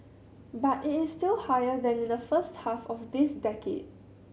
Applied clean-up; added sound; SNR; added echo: none; none; none; none.